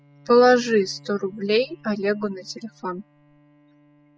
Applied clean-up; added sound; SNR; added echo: classical method spectral subtraction.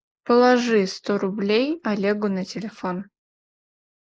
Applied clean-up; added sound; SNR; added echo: neural mask model Resemble Enhance denoiser.